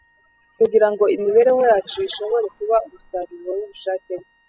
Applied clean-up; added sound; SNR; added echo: classical method spectral subtraction.